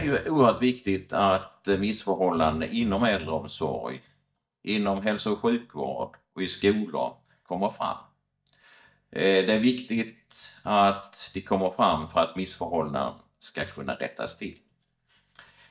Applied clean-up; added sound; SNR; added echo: neural mask model DeepFilterNet 3.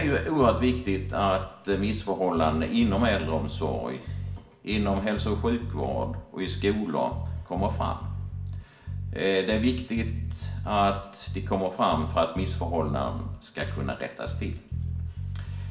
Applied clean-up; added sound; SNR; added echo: none; Bass guitar; 5 dB; reverberation time 0.4 s.